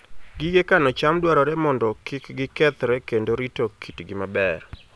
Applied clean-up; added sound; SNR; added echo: none; none; none; none.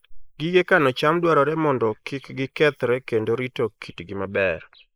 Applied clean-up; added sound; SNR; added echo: neural mask model Resemble Enhance denoiser.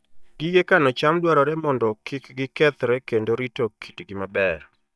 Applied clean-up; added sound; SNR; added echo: neural mask model DeepFilterNet 3.